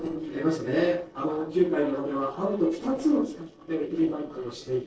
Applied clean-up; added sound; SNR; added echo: neural separator model SepFormer DNS4.